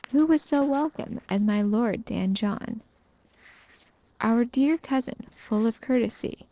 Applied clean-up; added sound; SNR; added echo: neural separator model SepFormer DNS4.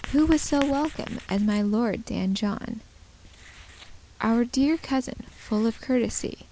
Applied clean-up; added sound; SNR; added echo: none; Writing; 17 dB; none.